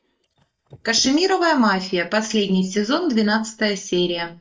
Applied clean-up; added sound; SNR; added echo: neural mask model DeepFilterNet 3.